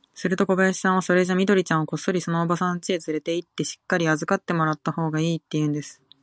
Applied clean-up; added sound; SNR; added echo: none; none; none; none.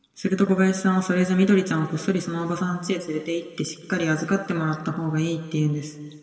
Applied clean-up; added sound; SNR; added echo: none; none; none; reverberation time 1.9 s.